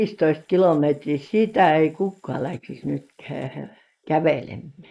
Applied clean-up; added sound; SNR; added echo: neural mask model Resemble Enhance denoiser.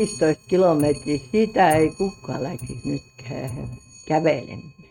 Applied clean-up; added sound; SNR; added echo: neural mask model RNNoise.